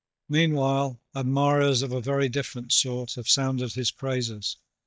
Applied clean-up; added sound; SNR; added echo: neural mask model DeepFilterNet 3.